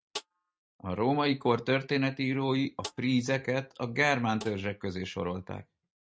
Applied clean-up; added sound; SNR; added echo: neural mask model RNNoise.